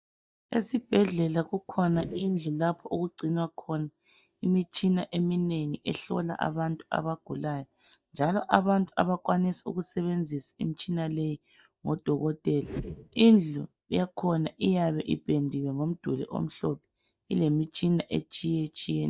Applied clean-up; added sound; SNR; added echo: neural mask model DeepFilterNet 3.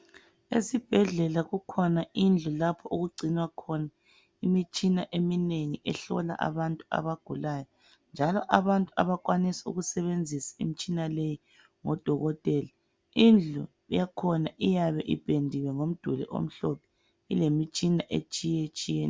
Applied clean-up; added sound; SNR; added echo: none; none; none; none.